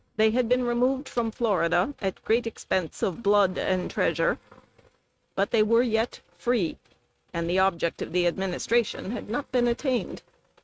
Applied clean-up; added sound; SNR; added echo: neural mask model RNNoise.